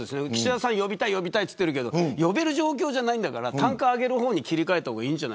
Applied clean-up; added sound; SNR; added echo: none; none; none; none.